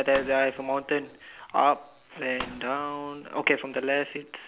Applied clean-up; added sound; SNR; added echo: none; Fireworks; 16 dB; none.